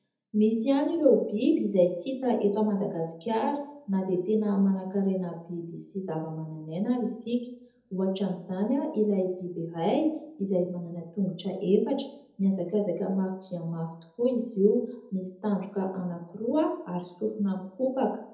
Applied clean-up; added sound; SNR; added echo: none; none; none; reverberation time 0.7 s.